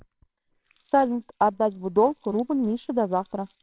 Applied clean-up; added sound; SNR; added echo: neural separator model SepFormer WHAMR!.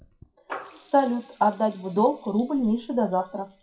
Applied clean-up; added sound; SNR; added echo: classical method WPE with log-MMSE.